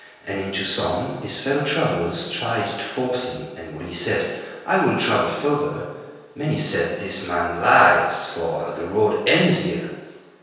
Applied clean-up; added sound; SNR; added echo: none; none; none; reverberation time 1.2 s.